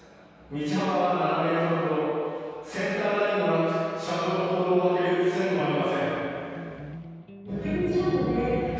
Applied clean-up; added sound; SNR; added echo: none; Electric guitar; 13 dB; reverberation time 2.2 s.